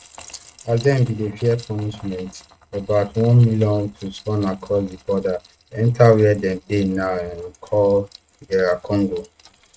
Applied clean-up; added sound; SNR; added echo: neural mask model RNNoise.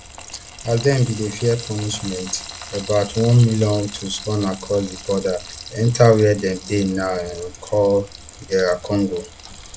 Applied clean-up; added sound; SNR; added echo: none; Frying (food); 15 dB; none.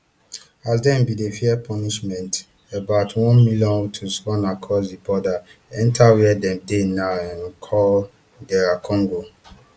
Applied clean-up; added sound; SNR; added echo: none; none; none; none.